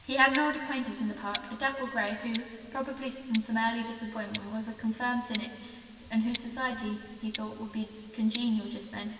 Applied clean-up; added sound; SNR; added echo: none; Tick-tock; 1 dB; reverberation time 2.6 s.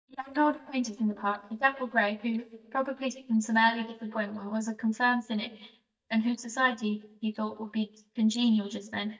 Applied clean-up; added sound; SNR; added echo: neural mask model DeepFilterNet 3.